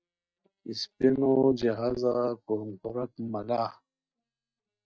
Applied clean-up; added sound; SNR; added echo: neural mask model DeepFilterNet 3.